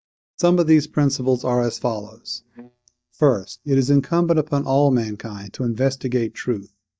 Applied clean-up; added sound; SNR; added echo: neural mask model DeepFilterNet 3.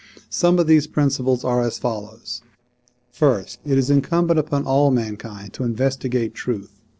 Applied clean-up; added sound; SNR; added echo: neural separator model SepFormer DNS4.